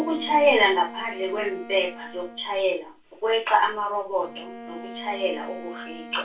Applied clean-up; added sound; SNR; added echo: none; Bowed string instrument; 15 dB; reverberation time 0.2 s.